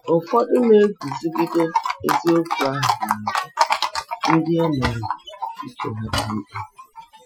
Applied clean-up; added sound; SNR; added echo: classical method Wiener filter.